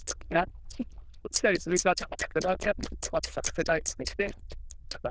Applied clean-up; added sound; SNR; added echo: neural diffusion model UNIVERSE++.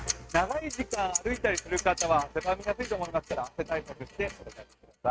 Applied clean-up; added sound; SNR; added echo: neural mask model RNNoise.